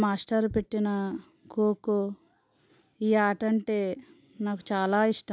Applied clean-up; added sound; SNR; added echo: none; none; none; none.